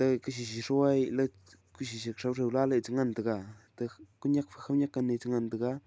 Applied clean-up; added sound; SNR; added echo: none; none; none; none.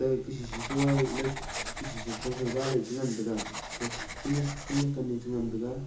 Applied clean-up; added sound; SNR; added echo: none; Writing; 8 dB; reverberation time 0.7 s.